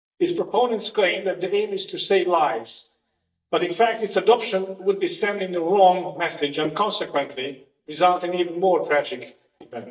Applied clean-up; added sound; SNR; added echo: neural mask model DeepFilterNet 3.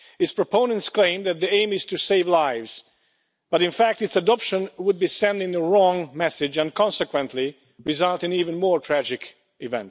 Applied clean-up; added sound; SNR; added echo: none; none; none; none.